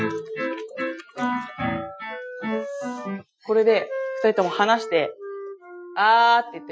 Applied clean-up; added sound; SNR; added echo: classical method Wiener filter.